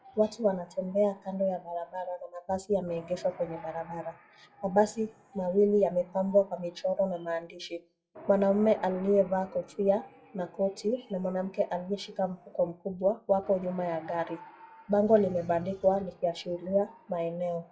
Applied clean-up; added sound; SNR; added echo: classical method WPE with log-MMSE.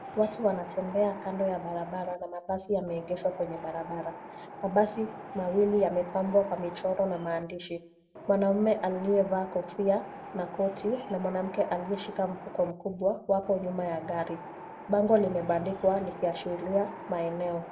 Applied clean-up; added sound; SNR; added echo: none; Wind; 14 dB; reverberation time 0.5 s.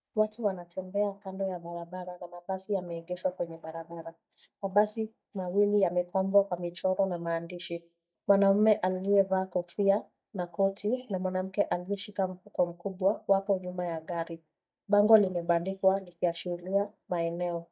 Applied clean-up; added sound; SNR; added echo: neural mask model DeepFilterNet 3.